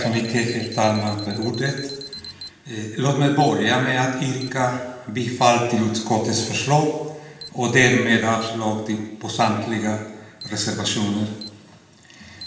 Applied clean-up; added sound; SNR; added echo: none; Alarm; 20 dB; reverberation time 1.1 s.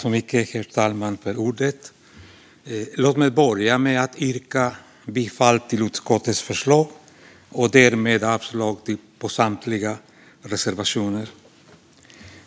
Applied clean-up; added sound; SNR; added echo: none; none; none; none.